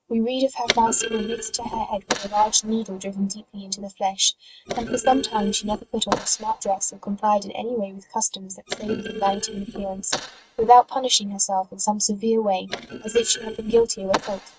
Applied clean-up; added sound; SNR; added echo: neural mask model RNNoise.